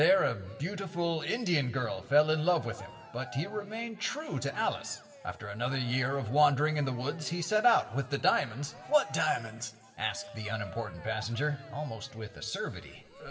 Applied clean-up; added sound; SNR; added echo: none; Cheering; 19 dB; reverberation time 1.3 s.